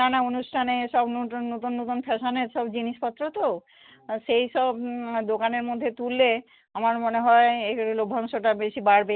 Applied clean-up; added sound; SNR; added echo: none; none; none; none.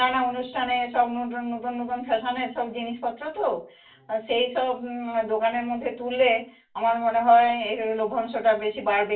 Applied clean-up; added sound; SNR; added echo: none; none; none; reverberation time 0.3 s.